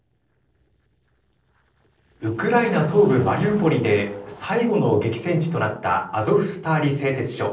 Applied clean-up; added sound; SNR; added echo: neural separator model SepFormer DNS4.